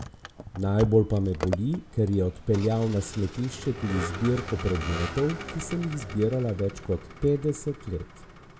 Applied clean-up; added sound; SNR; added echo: none; Vehicle; 11 dB; none.